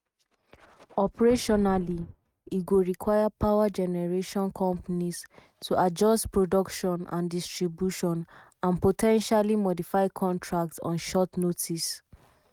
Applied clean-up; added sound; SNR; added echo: neural mask model RNNoise.